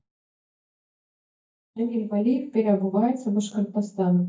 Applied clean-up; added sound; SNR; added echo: neural mask model DeepFilterNet 3.